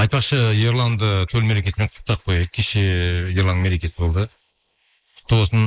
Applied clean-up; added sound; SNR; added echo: neural mask model Resemble Enhance denoiser.